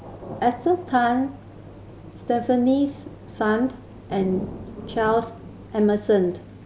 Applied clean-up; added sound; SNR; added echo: none; Thunder / Rain; 16 dB; none.